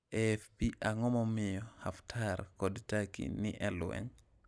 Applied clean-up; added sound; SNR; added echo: none; none; none; none.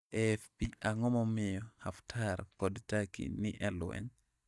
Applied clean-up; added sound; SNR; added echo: neural mask model DeepFilterNet 3.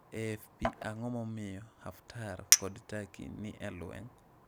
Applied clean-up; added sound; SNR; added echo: none; Chink, clink; -4 dB; none.